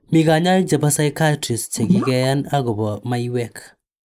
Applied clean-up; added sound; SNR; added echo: neural mask model Resemble Enhance denoiser.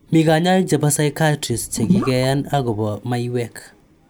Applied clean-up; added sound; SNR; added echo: none; Gurgling / Liquid; 4 dB; none.